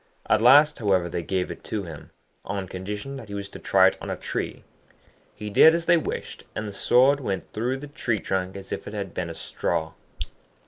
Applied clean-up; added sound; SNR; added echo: neural mask model Resemble Enhance denoiser.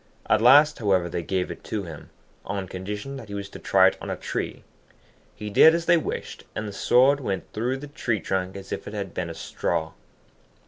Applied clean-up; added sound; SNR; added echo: none; none; none; none.